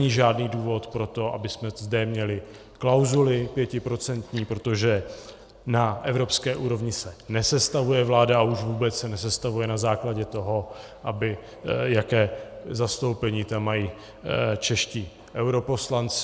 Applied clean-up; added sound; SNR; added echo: none; none; none; none.